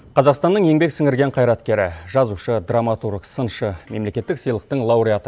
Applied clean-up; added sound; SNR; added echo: none; none; none; none.